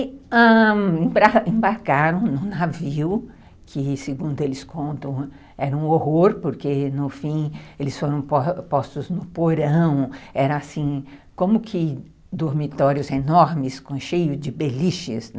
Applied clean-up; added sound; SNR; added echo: none; none; none; none.